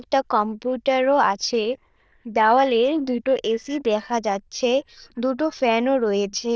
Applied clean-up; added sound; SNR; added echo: neural diffusion model UNIVERSE++.